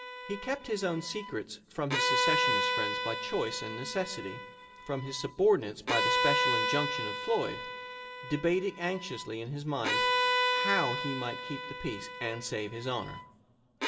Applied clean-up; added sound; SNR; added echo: none; Bowed string instrument; -1 dB; reverberation time 1.1 s.